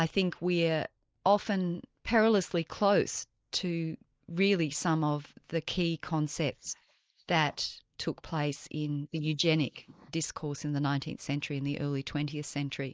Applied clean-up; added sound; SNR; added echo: neural mask model Resemble Enhance denoiser.